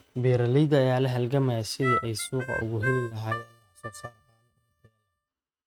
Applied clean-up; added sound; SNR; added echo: neural mask model RNNoise.